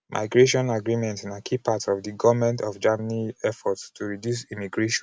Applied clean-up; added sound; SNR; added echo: none; none; none; none.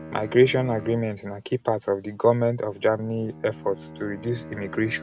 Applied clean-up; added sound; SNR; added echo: none; Bowed string instrument; 17 dB; none.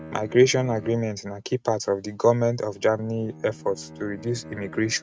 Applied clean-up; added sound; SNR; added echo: neural mask model RNNoise.